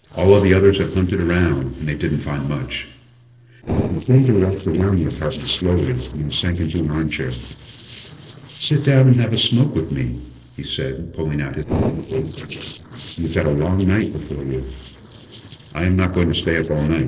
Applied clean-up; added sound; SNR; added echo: neural separator model SepFormer DNS4.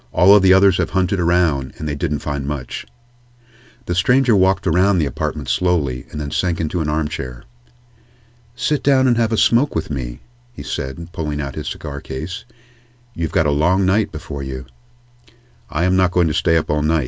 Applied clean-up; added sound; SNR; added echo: none; none; none; none.